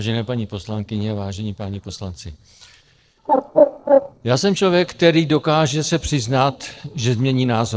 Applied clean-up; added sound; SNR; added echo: neural separator model SepFormer DNS4.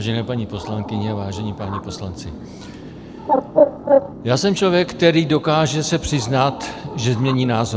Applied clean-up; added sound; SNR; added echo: none; Bird; 4 dB; none.